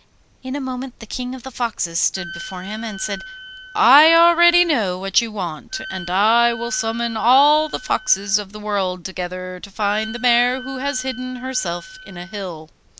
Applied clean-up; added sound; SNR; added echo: none; Wind instrument, woodwind instrument; 16 dB; none.